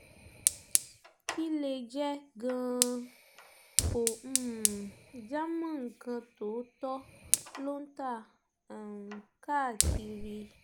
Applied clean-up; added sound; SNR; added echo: none; Fire; -1 dB; none.